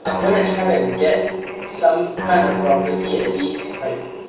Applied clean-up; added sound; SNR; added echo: none; Guitar; 4 dB; reverberation time 0.7 s.